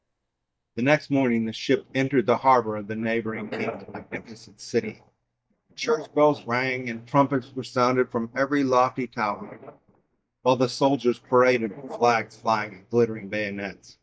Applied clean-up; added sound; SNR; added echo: neural mask model DeepFilterNet 3.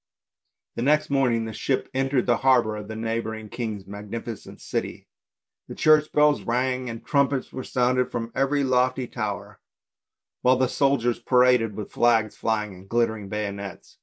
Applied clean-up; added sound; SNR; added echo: none; none; none; none.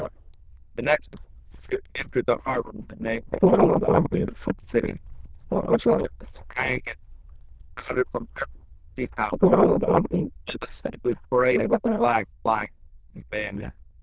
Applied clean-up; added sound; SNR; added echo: neural diffusion model UNIVERSE++.